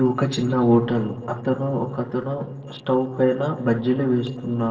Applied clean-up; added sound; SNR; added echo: neural separator model SepFormer DNS4.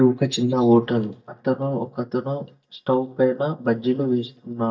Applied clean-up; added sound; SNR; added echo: neural mask model DeepFilterNet 3.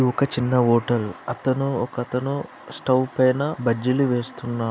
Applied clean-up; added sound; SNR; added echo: none; none; none; none.